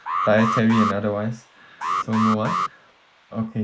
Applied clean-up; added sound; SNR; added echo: neural mask model Resemble Enhance denoiser.